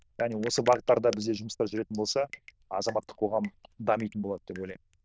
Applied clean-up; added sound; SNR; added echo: neural diffusion model UNIVERSE++.